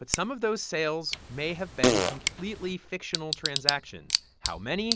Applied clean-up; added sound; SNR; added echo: none; Tick / Bicycle + Fart; -2 dB; none.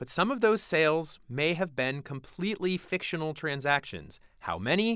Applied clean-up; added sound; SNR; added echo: none; none; none; none.